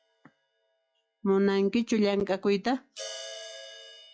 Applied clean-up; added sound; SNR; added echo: classical method log-MMSE.